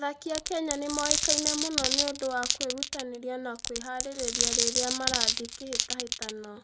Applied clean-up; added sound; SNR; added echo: none; Glass; -4 dB; none.